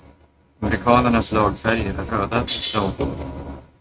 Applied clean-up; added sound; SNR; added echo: neural mask model RNNoise.